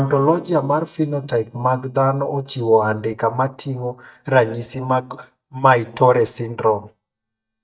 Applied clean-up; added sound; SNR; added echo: neural mask model DeepFilterNet 3.